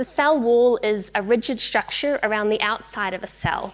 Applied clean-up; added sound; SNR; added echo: none; none; none; none.